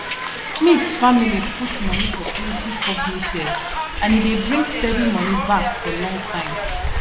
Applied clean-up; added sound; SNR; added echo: none; Hiss; 3 dB; none.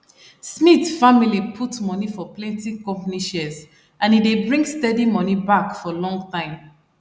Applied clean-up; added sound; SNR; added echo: none; none; none; none.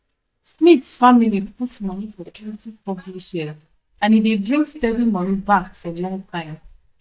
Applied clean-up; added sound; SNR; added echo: neural mask model DeepFilterNet 3.